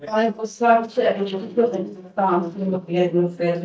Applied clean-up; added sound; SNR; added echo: neural mask model DeepFilterNet 3.